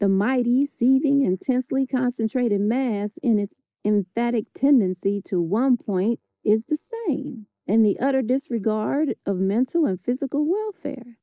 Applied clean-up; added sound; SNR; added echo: neural mask model Resemble Enhance denoiser.